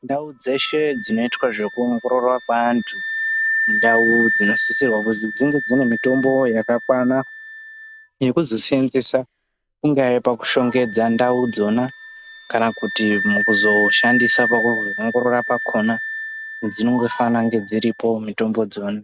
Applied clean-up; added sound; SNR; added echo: none; Wind instrument, woodwind instrument; 5 dB; none.